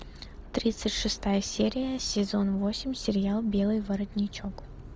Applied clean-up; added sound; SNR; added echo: none; none; none; none.